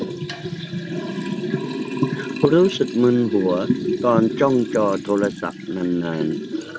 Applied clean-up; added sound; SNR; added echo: none; Liquid; 5 dB; none.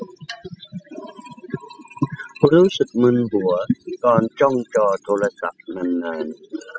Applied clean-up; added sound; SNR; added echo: classical method spectral subtraction.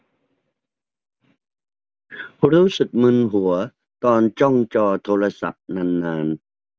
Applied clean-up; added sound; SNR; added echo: none; none; none; none.